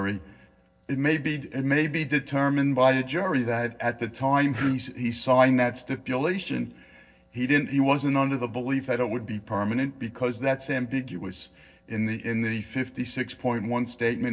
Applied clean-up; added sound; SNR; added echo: neural separator model SepFormer DNS4.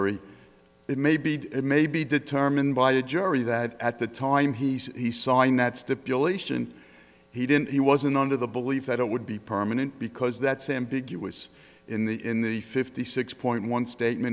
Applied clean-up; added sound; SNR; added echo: none; none; none; none.